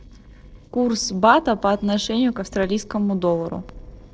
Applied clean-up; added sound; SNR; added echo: neural separator model SepFormer DNS4.